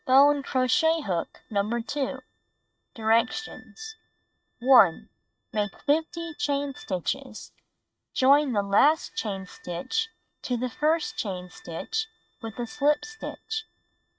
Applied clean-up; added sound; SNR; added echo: neural mask model RNNoise.